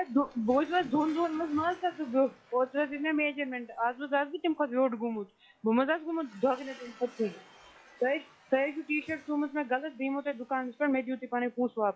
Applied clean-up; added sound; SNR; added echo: classical method log-MMSE.